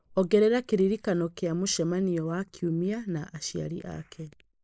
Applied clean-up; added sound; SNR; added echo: neural mask model Resemble Enhance denoiser.